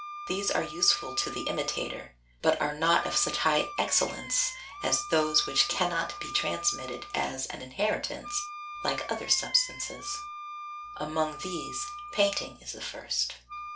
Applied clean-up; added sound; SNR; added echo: none; Wind instrument, woodwind instrument; 11 dB; reverberation time 0.3 s.